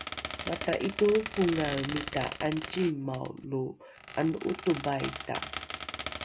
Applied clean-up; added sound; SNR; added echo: none; Squeak; 7 dB; none.